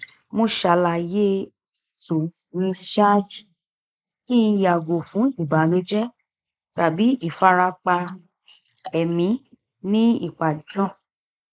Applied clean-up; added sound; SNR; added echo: neural mask model Resemble Enhance denoiser.